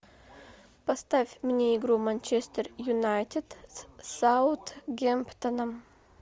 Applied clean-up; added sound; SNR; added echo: none; none; none; none.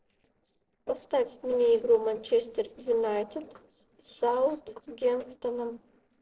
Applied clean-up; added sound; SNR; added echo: neural separator model SepFormer DNS4.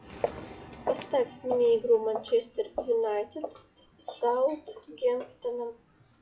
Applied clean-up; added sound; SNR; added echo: classical method WPE with log-MMSE.